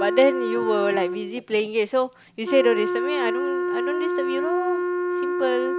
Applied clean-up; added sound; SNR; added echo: none; Wind instrument, woodwind instrument; 1 dB; none.